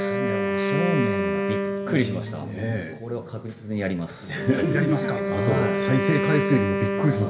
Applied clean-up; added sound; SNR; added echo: none; Wind instrument, woodwind instrument; 1 dB; reverberation time 0.7 s.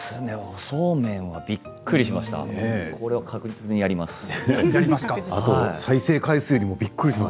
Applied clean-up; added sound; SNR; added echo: none; none; none; none.